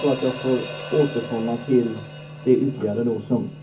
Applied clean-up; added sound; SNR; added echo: none; Hi-hat; 13 dB; reverberation time 0.3 s.